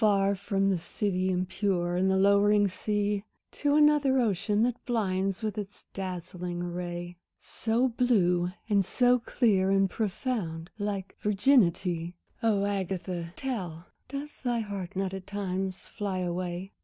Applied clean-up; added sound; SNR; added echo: none; none; none; none.